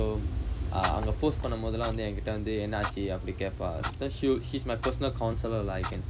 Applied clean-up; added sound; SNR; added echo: none; Clock; 1 dB; none.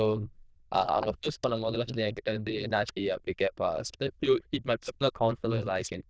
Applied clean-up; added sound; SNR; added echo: neural diffusion model UNIVERSE++.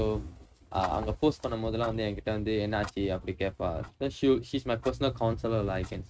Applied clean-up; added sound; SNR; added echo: neural mask model RNNoise.